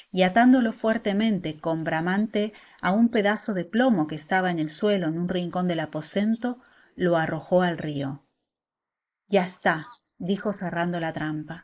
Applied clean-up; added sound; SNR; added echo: neural mask model Resemble Enhance denoiser.